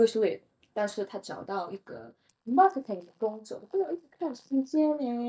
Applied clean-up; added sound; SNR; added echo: neural mask model DeepFilterNet 3.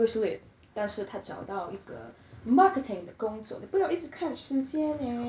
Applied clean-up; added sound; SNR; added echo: none; none; none; none.